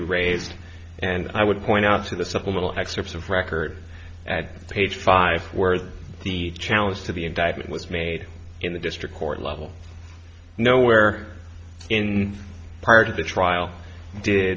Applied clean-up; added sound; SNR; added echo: none; none; none; none.